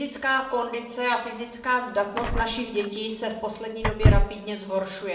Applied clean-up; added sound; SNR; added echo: none; Door / Car; -2 dB; reverberation time 0.7 s.